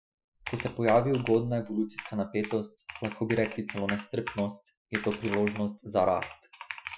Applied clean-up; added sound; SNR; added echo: classical method Wiener filter.